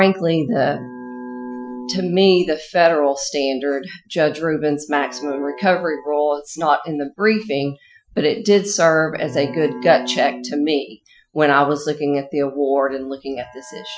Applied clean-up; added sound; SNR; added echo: classical method Wiener filter.